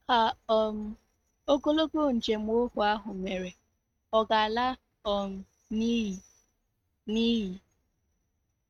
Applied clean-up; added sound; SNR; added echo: neural mask model RNNoise.